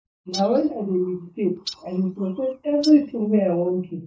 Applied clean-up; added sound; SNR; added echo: neural mask model DeepFilterNet 3.